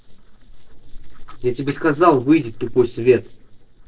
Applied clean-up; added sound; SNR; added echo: neural separator model SepFormer DNS4.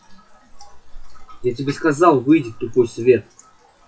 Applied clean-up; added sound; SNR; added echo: classical method WPE with log-MMSE.